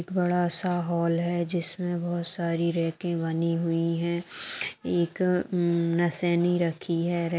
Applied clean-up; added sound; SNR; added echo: none; none; none; none.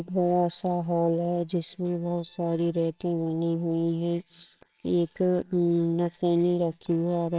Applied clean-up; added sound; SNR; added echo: neural separator model SepFormer WHAMR!.